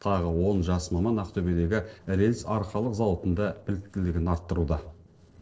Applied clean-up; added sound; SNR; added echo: neural separator model SepFormer DNS4.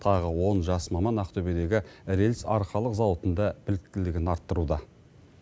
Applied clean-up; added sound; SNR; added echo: none; none; none; none.